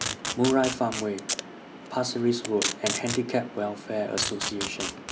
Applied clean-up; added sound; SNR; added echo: none; Packing tape, duct tape; 6 dB; none.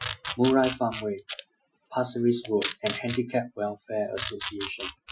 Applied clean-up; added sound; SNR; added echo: classical method Wiener filter.